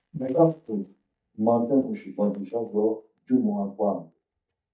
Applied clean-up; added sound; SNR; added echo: neural mask model DeepFilterNet 3.